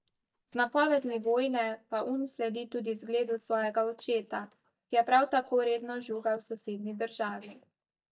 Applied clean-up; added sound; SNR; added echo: neural mask model DeepFilterNet 3.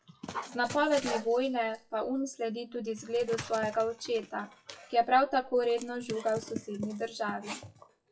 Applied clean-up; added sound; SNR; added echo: classical method WPE with log-MMSE.